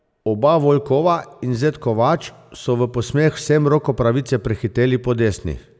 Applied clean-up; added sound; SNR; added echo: none; none; none; none.